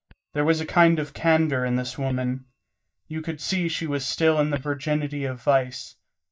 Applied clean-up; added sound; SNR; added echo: neural mask model DeepFilterNet 3.